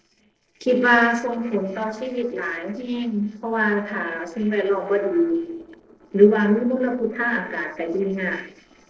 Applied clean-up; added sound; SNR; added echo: neural separator model SepFormer DNS4.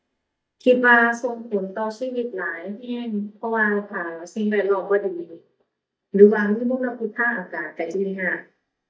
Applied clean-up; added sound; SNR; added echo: neural mask model DeepFilterNet 3.